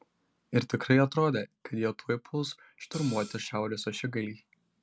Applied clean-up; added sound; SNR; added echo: none; Hi-hat; 14 dB; none.